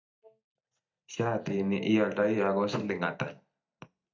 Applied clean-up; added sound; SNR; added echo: neural mask model DeepFilterNet 3.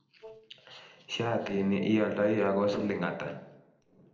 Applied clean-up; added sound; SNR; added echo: neural separator model SepFormer DNS4.